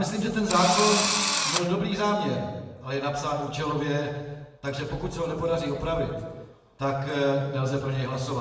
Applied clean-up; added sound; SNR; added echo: none; Engine / Drill; -1 dB; reverberation time 1.1 s.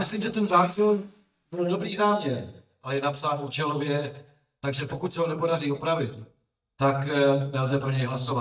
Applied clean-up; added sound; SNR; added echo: neural mask model DeepFilterNet 3.